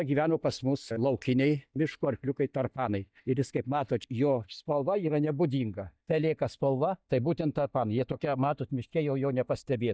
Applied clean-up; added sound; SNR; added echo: neural mask model DeepFilterNet 3.